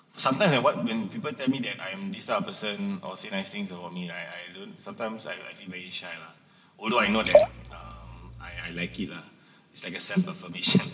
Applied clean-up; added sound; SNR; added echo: none; Liquid; -3 dB; reverberation time 2.1 s.